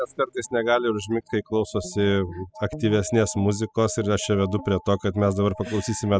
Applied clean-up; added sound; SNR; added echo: classical method spectral subtraction.